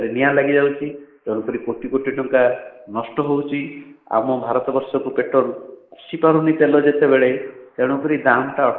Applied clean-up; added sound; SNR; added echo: neural mask model Resemble Enhance denoiser.